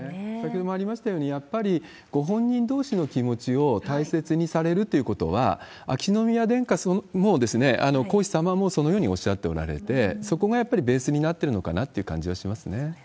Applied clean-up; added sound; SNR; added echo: none; none; none; none.